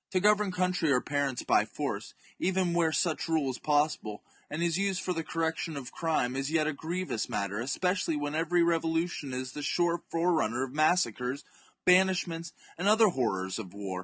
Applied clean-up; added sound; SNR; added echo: none; none; none; none.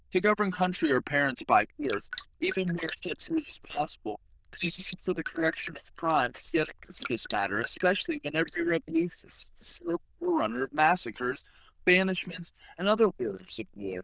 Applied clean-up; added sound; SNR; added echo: neural diffusion model UNIVERSE++.